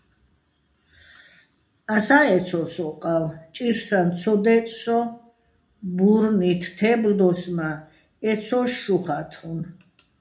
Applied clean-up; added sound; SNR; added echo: none; none; none; reverberation time 0.4 s.